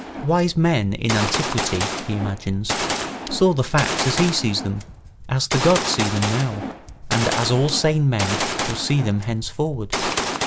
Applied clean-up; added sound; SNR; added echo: none; Gunshot, gunfire; 5 dB; none.